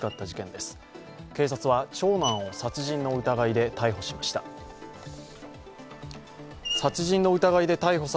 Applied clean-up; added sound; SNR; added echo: none; Screech; 15 dB; none.